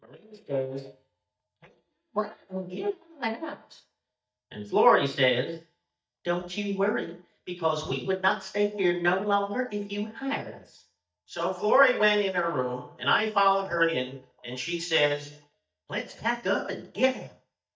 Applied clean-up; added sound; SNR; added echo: neural mask model DeepFilterNet 3.